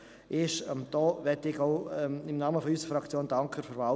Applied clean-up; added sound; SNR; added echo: none; none; none; none.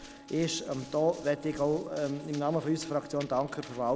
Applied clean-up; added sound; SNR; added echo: none; Wind instrument, woodwind instrument + Run; 18 dB; none.